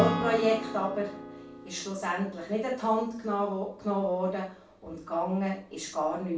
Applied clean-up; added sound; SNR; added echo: none; Acoustic guitar / Strum; 9 dB; reverberation time 0.3 s.